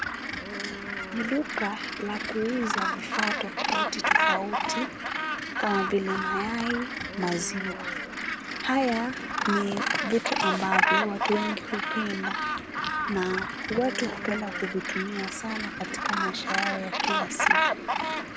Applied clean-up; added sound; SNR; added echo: none; Gull, seagull; -2 dB; none.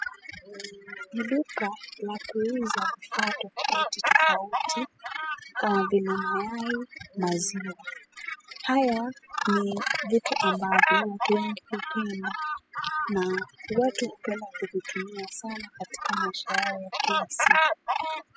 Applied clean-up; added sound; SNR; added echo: classical method spectral subtraction.